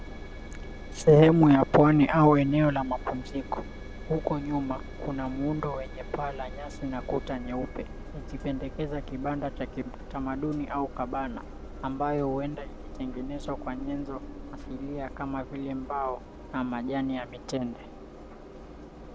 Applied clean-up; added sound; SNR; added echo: none; Engine; 12 dB; none.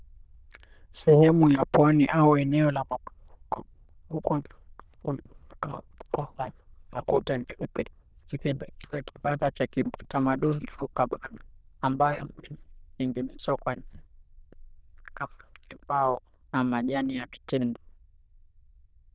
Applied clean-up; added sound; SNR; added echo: neural diffusion model UNIVERSE++.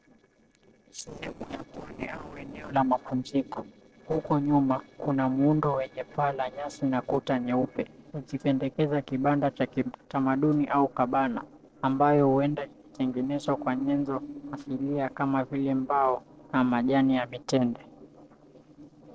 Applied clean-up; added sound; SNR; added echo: neural separator model SepFormer DNS4.